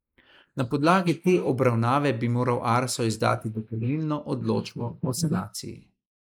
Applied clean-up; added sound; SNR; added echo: neural mask model Resemble Enhance denoiser.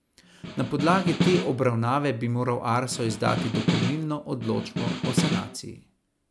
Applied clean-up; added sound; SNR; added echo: none; Snare drum; 2 dB; none.